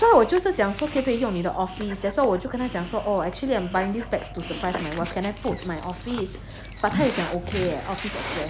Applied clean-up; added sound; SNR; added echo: none; Dog; 10 dB; none.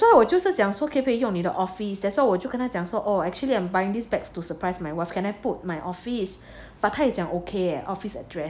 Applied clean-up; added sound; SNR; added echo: none; none; none; none.